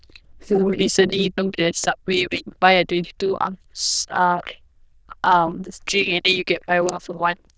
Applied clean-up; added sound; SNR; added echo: neural diffusion model UNIVERSE++.